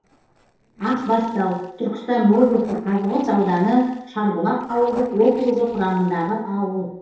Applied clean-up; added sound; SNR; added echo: neural separator model SepFormer DNS4.